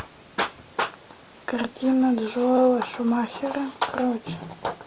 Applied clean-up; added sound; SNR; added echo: none; none; none; none.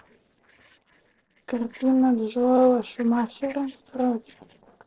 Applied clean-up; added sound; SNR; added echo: neural separator model SepFormer DNS4.